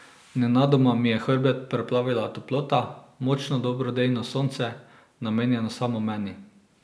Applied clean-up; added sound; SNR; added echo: none; none; none; none.